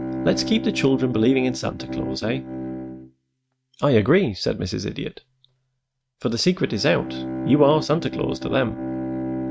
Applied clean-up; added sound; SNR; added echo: neural mask model RNNoise.